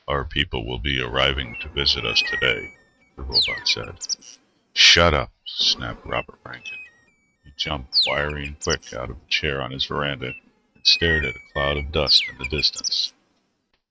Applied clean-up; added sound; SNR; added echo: neural mask model RNNoise.